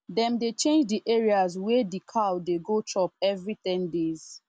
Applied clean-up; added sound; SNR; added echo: none; none; none; none.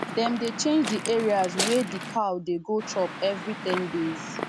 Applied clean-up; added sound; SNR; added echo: none; Waves, surf / Wind; 7 dB; none.